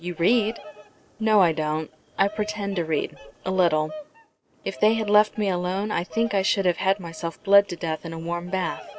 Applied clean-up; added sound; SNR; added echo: none; Bird vocalization, bird call, bird song; 18 dB; none.